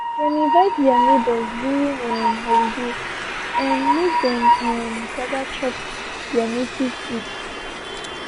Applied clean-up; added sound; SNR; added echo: none; Train; -1 dB; none.